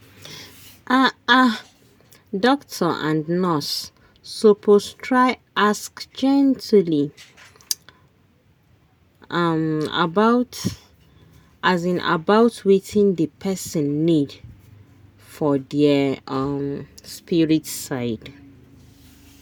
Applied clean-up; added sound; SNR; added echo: none; none; none; none.